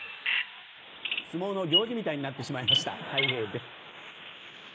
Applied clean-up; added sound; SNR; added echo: neural mask model Resemble Enhance denoiser.